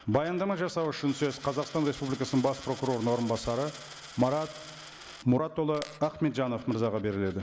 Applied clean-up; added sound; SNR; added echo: none; Coin (dropping); 18 dB; none.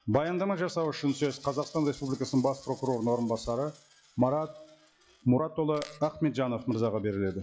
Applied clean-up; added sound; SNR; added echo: classical method log-MMSE.